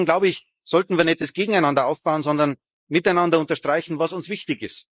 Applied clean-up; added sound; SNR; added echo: neural mask model Resemble Enhance denoiser.